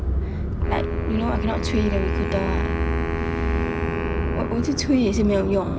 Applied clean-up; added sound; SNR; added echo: none; Wind instrument, woodwind instrument; 8 dB; none.